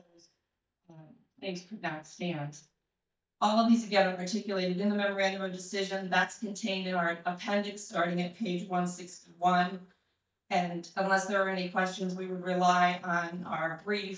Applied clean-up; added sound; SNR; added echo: neural mask model DeepFilterNet 3.